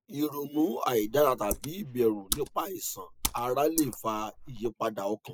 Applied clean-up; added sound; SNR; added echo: neural mask model Resemble Enhance denoiser.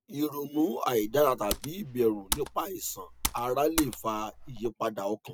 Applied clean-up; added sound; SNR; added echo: none; Computer keyboard; 8 dB; none.